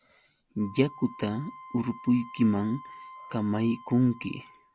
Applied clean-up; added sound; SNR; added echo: none; Wind instrument, woodwind instrument; 18 dB; none.